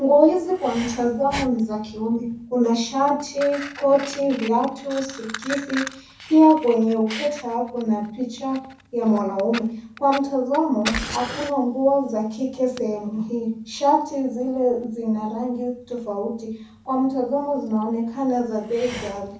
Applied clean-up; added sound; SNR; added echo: none; Fire; 16 dB; reverberation time 0.6 s.